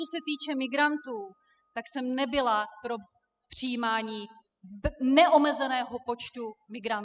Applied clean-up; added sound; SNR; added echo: classical method spectral subtraction.